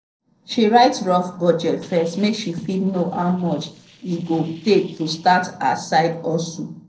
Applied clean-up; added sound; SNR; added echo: neural separator model SepFormer DNS4.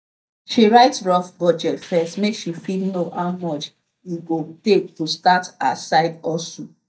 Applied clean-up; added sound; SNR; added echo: neural mask model DeepFilterNet 3.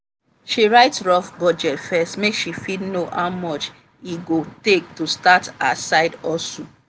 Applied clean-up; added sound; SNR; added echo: none; none; none; none.